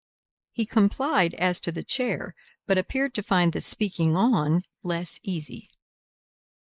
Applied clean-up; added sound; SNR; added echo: neural mask model Resemble Enhance denoiser.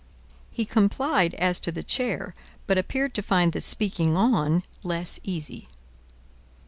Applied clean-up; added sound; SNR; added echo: none; none; none; none.